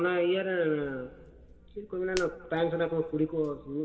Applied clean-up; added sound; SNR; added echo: none; Hands; 19 dB; reverberation time 1.4 s.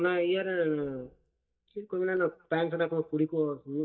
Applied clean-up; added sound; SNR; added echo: neural mask model DeepFilterNet 3.